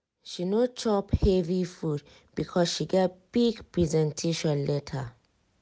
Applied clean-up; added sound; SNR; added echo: none; none; none; none.